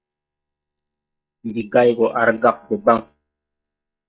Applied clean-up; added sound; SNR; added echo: neural mask model DeepFilterNet 3.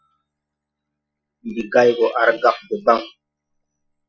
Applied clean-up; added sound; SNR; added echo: classical method Wiener filter.